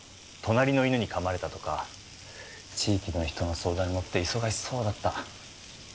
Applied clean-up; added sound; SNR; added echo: none; none; none; none.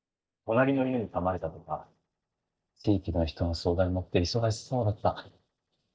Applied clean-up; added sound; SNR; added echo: neural mask model DeepFilterNet 3.